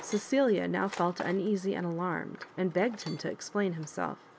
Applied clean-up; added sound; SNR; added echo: none; Tools; 18 dB; none.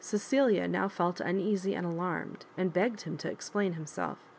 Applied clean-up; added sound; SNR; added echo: none; none; none; none.